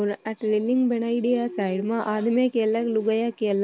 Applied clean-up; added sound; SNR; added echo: none; none; none; none.